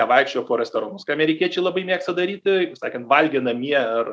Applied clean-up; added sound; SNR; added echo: none; none; none; none.